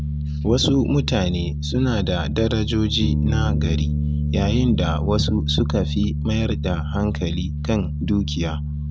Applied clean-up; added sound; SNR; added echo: none; Bass guitar; 1 dB; none.